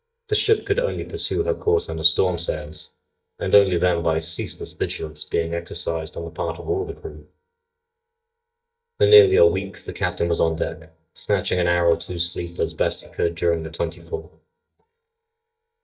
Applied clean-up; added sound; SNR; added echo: neural mask model DeepFilterNet 3.